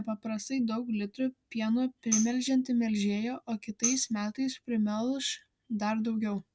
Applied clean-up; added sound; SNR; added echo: none; Tambourine; 8 dB; none.